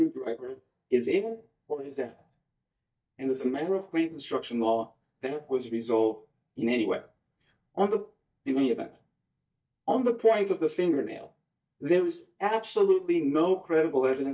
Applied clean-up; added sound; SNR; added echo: neural mask model DeepFilterNet 3.